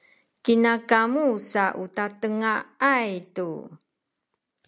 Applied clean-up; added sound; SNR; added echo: none; none; none; none.